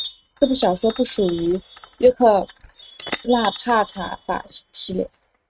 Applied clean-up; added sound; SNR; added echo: neural mask model RNNoise.